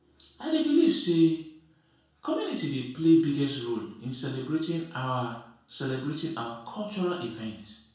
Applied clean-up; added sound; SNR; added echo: none; none; none; reverberation time 0.5 s.